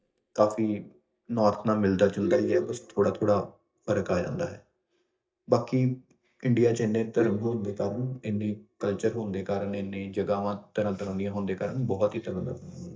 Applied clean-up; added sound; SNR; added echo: neural mask model DeepFilterNet 3.